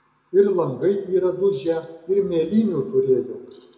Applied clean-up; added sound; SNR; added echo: none; none; none; reverberation time 0.6 s.